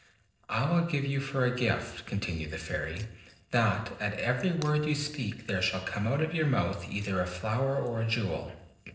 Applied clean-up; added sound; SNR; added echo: neural separator model SepFormer DNS4.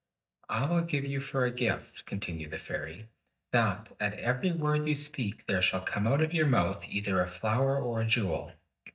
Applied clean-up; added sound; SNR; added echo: neural mask model DeepFilterNet 3.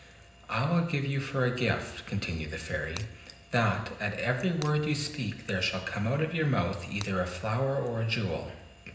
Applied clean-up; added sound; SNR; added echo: none; Shatter; 17 dB; reverberation time 0.9 s.